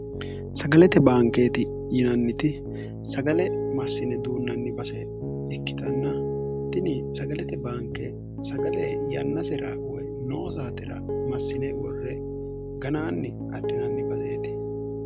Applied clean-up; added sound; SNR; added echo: none; Piano; 3 dB; none.